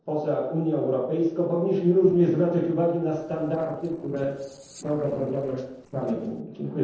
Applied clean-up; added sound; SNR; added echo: neural separator model SepFormer DNS4.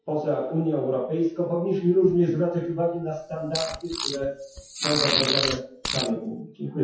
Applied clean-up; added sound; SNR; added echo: classical method WPE with log-MMSE.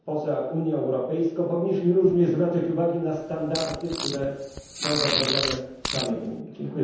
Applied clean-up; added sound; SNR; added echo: none; Fart; 5 dB; reverberation time 0.9 s.